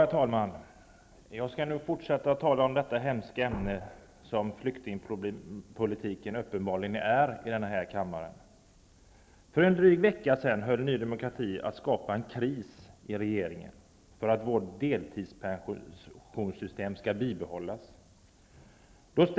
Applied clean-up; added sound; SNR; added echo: none; none; none; none.